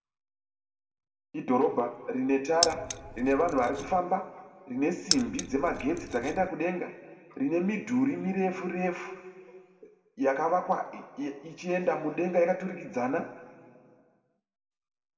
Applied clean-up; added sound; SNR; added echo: none; Keys jangling; 5 dB; reverberation time 1.7 s.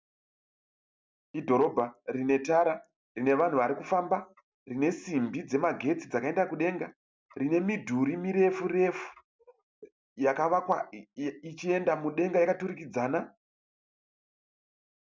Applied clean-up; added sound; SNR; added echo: none; none; none; none.